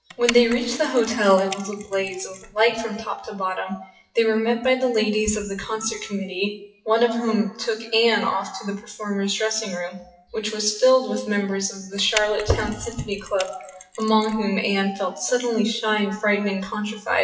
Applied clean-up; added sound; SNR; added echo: classical method WPE with log-MMSE.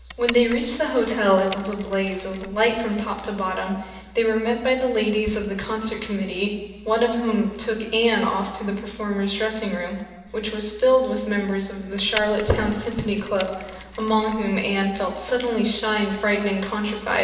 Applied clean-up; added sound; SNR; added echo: none; Mechanisms; 13 dB; reverberation time 1.1 s.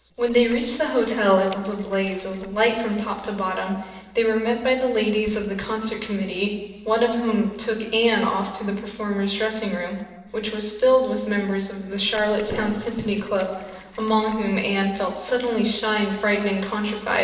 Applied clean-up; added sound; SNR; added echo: neural separator model SepFormer DNS4.